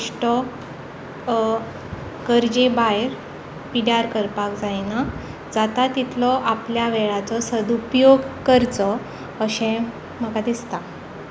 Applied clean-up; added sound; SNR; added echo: none; none; none; none.